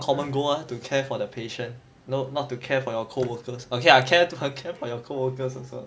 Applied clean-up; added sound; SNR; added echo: none; none; none; none.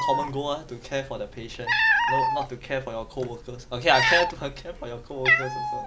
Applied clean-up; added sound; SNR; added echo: none; Cat; -2 dB; none.